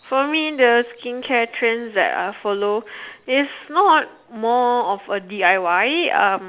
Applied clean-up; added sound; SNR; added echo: none; none; none; none.